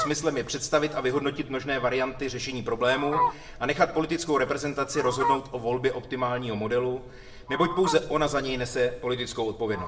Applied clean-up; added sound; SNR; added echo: none; Fowl; 8 dB; reverberation time 0.6 s.